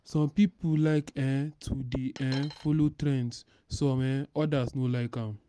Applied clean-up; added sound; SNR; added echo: none; Coin (dropping); 15 dB; none.